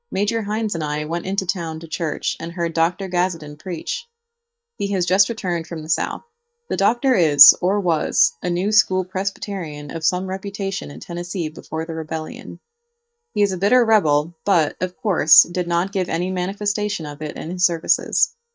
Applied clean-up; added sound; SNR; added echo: neural mask model DeepFilterNet 3.